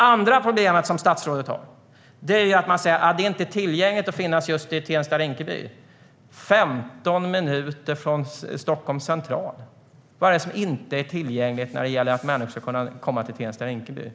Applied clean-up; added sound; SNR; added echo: none; none; none; none.